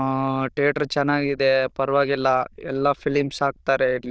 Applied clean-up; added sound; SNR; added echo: neural diffusion model UNIVERSE++.